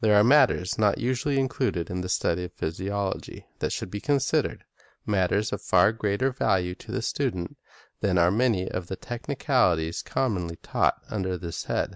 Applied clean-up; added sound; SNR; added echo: none; none; none; none.